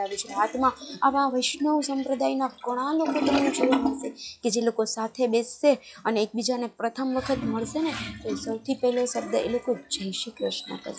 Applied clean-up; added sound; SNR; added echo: classical method log-MMSE.